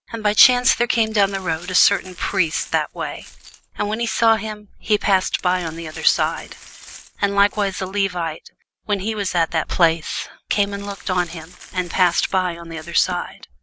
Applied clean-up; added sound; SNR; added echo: none; Glass; 19 dB; none.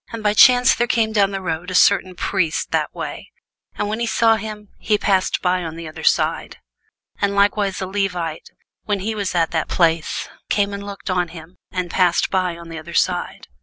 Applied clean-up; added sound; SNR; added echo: none; none; none; none.